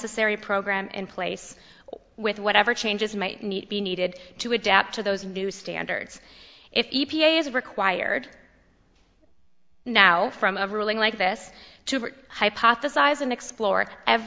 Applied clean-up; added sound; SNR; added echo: none; none; none; none.